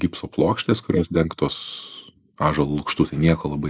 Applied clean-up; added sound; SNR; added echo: neural mask model Resemble Enhance denoiser.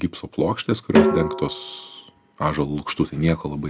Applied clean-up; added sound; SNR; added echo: none; Snare drum; 0 dB; none.